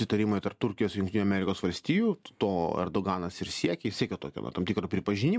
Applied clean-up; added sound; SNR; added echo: none; none; none; none.